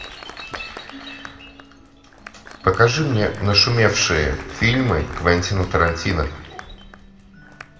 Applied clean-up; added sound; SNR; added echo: none; Applause; 18 dB; reverberation time 0.8 s.